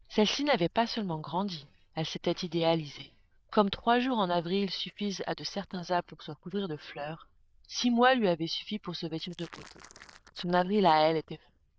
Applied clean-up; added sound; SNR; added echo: neural diffusion model UNIVERSE++.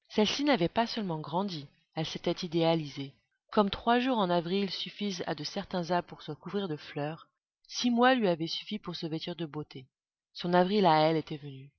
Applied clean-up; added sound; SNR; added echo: none; none; none; none.